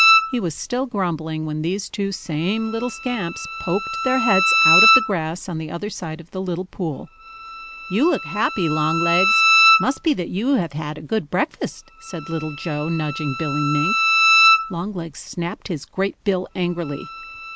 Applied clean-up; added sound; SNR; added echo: none; Bowed string instrument; -2 dB; none.